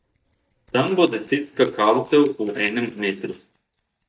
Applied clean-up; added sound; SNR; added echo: neural mask model DeepFilterNet 3.